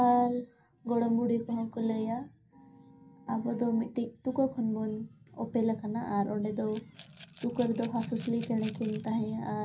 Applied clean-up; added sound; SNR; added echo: none; Rattle / Glass; 15 dB; reverberation time 0.3 s.